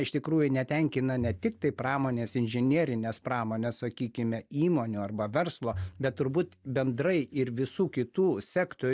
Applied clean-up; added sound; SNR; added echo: neural mask model DeepFilterNet 3.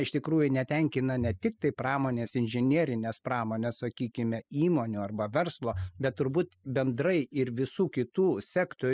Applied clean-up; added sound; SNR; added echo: classical method spectral subtraction.